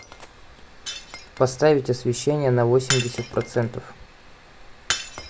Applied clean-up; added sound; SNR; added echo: none; Shatter; 10 dB; none.